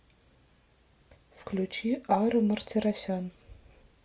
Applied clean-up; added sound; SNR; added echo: none; none; none; none.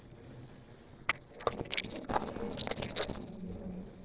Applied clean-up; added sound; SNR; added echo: neural separator model SepFormer DNS4.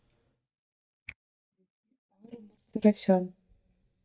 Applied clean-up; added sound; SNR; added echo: neural mask model DeepFilterNet 3.